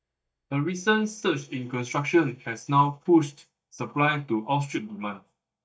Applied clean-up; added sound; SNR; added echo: neural mask model DeepFilterNet 3.